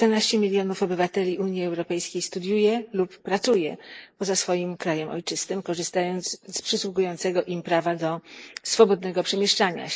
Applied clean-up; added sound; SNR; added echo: neural mask model Resemble Enhance denoiser.